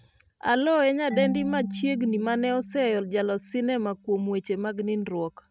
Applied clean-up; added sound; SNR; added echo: none; Marimba, xylophone / Wood; 12 dB; none.